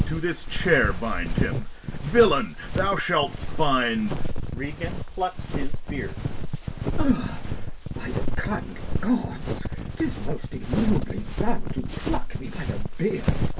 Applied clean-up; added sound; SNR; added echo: none; Walk, footsteps; -2 dB; reverberation time 0.1 s.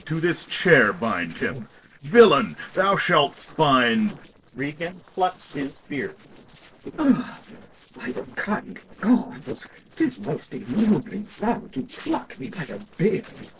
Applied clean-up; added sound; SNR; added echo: neural separator model SepFormer DNS4.